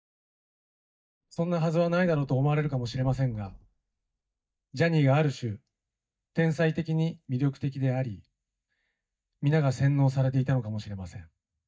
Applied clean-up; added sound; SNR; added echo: neural mask model DeepFilterNet 3.